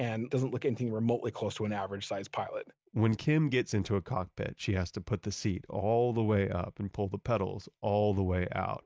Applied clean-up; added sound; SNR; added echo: none; none; none; none.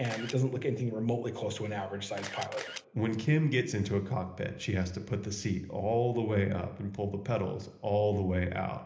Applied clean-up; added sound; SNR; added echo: none; Camera; 11 dB; reverberation time 0.8 s.